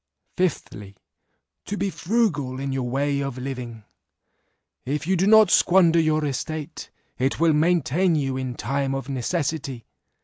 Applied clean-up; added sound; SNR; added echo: none; none; none; none.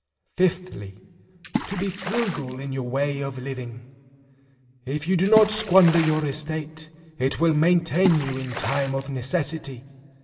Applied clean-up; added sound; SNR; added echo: none; Water / Splash, splatter; 9 dB; reverberation time 2.6 s.